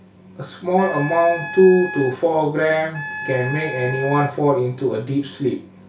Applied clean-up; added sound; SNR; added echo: none; Wind instrument, woodwind instrument; 11 dB; reverberation time 0.3 s.